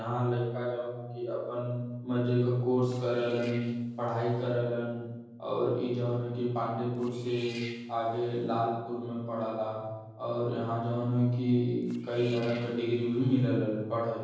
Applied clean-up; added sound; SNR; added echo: neural separator model SepFormer DNS4.